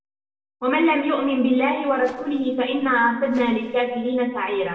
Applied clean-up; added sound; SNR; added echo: neural separator model SepFormer DNS4.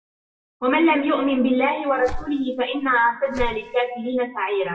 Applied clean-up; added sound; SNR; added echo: classical method WPE with log-MMSE.